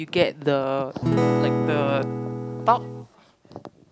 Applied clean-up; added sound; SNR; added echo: none; Acoustic guitar / Strum; -2 dB; none.